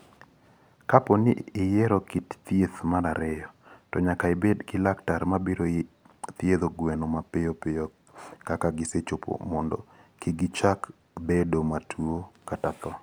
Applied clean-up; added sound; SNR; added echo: none; none; none; none.